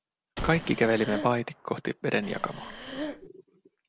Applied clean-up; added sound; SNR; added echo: none; Breathing + Gunshot, gunfire; 9 dB; none.